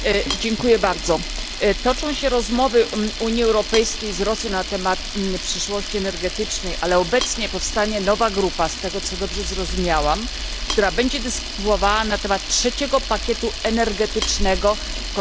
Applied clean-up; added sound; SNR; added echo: none; Camera; 6 dB; none.